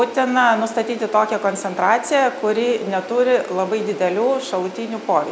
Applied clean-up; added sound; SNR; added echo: none; none; none; none.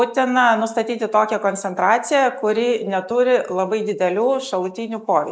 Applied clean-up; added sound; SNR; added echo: neural mask model Resemble Enhance denoiser.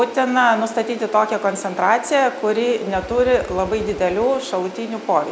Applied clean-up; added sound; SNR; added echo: none; Motorcycle / Engine; 20 dB; none.